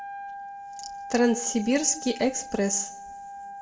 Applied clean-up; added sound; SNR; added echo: none; Wind instrument, woodwind instrument; 12 dB; reverberation time 0.6 s.